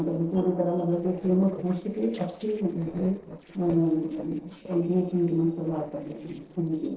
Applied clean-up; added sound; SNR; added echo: neural separator model SepFormer DNS4.